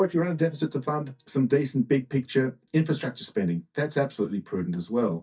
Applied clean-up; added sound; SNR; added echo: neural mask model DeepFilterNet 3.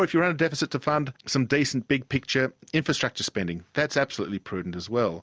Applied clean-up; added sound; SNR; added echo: none; none; none; none.